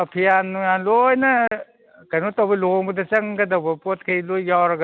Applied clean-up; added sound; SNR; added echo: none; none; none; none.